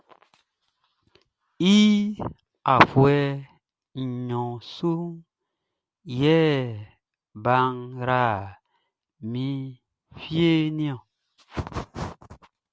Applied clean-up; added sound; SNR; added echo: none; none; none; none.